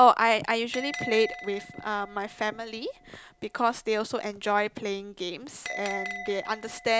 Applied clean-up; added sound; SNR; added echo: none; Bell; 14 dB; none.